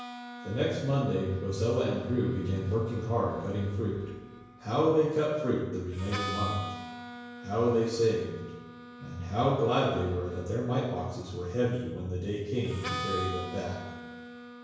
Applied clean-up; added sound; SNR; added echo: none; Harmonica; 12 dB; reverberation time 1.0 s.